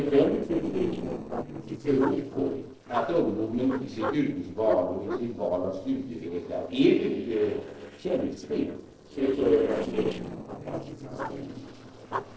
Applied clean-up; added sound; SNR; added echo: neural separator model SepFormer DNS4.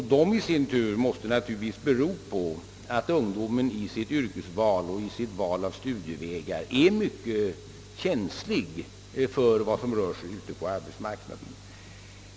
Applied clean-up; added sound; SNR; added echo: none; none; none; none.